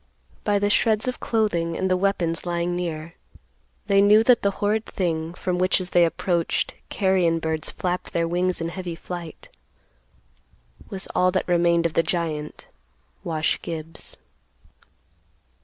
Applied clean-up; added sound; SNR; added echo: none; none; none; none.